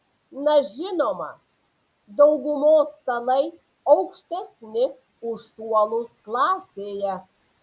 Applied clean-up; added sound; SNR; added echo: none; none; none; none.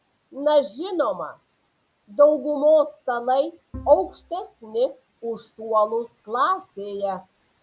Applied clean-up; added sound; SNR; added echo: none; Bowed string instrument; 19 dB; none.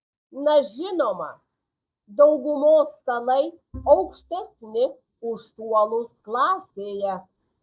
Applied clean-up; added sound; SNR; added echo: neural mask model DeepFilterNet 3.